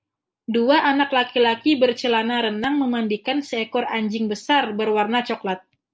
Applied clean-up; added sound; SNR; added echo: none; none; none; none.